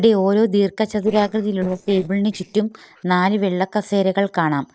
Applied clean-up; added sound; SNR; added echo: neural separator model SepFormer DNS4.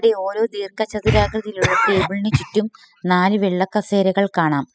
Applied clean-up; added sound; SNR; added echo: classical method spectral subtraction.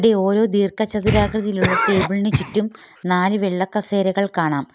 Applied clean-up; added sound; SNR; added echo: none; Cough; 5 dB; none.